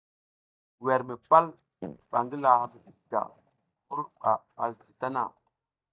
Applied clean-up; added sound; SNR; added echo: neural mask model DeepFilterNet 3.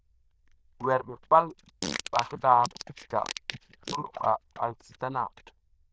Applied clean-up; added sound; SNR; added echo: neural diffusion model UNIVERSE++.